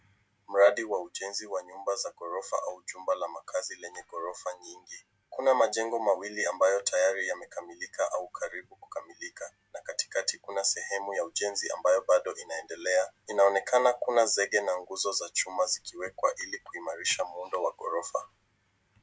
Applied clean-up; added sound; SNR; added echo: none; none; none; none.